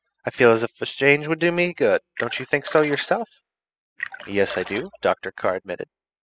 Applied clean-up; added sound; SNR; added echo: classical method spectral subtraction.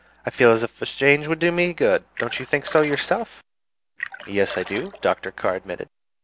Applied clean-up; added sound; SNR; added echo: none; Splash, splatter; 14 dB; none.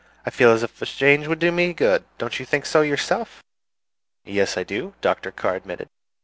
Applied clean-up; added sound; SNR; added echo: none; none; none; none.